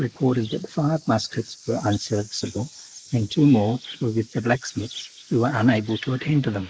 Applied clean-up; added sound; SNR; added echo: neural mask model Resemble Enhance denoiser.